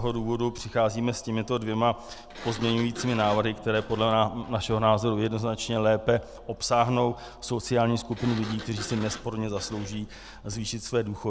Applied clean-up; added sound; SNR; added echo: none; Engine starting + Sliding door; 16 dB; none.